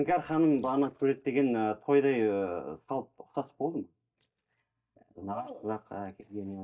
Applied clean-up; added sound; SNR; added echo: neural mask model DeepFilterNet 3.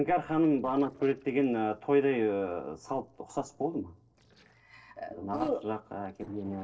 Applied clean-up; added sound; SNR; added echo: neural separator model SepFormer DNS4.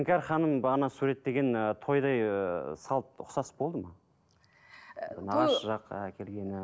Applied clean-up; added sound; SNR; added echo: none; none; none; none.